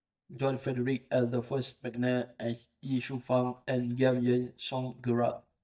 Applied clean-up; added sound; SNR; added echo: neural mask model DeepFilterNet 3.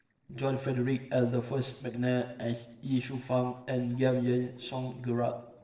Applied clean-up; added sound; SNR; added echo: neural separator model SepFormer DNS4.